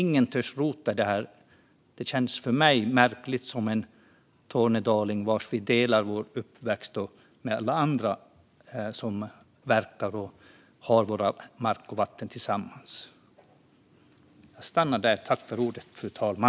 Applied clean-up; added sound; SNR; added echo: none; none; none; none.